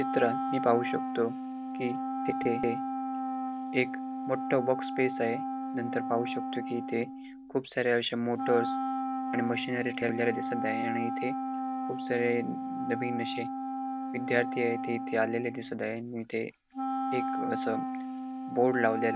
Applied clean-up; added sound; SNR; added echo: none; Wind instrument, woodwind instrument; 2 dB; none.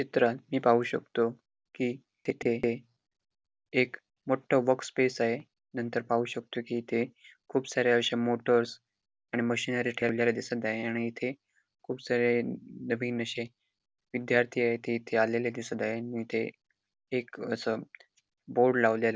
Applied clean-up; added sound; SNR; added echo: none; none; none; none.